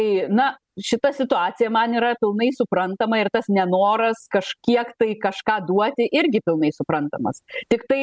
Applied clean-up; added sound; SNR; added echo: none; none; none; none.